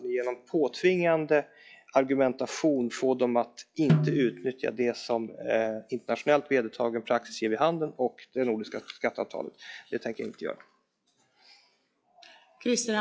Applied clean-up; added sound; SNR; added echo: classical method log-MMSE.